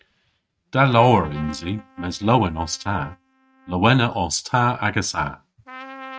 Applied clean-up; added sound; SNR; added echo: neural mask model RNNoise.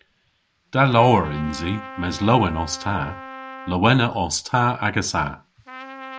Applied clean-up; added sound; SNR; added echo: none; Trumpet; 17 dB; none.